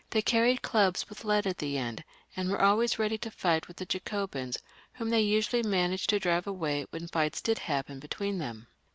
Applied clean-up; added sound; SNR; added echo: none; none; none; none.